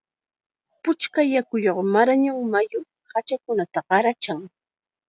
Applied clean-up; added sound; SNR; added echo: none; none; none; none.